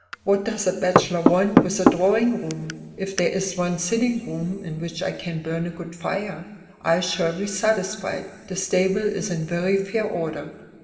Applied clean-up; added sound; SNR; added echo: none; Knock / Wood; -1 dB; reverberation time 2.5 s.